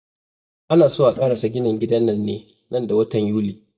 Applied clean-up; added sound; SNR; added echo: neural mask model DeepFilterNet 3.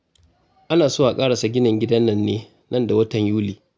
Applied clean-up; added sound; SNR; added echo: none; none; none; none.